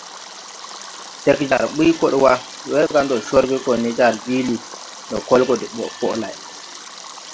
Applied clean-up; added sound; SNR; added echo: none; Stream; 16 dB; none.